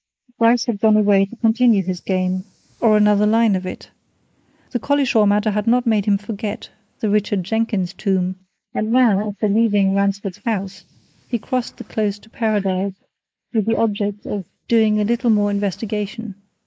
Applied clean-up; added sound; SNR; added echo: neural mask model Resemble Enhance denoiser.